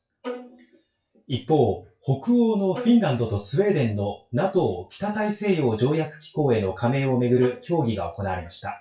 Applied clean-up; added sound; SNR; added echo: classical method WPE with log-MMSE.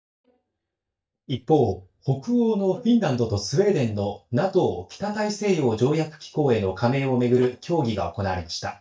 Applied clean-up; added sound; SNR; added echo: neural mask model DeepFilterNet 3.